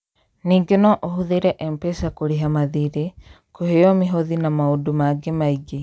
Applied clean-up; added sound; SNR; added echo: none; none; none; none.